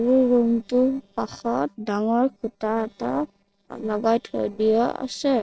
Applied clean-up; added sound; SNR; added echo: neural separator model SepFormer DNS4.